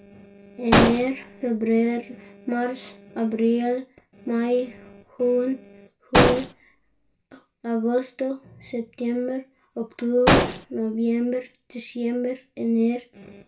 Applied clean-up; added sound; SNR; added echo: none; Explosion; -3 dB; reverberation time 0.2 s.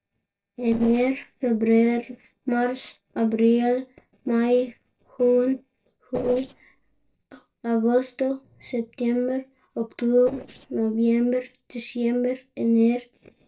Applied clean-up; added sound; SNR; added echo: neural separator model SepFormer DNS4.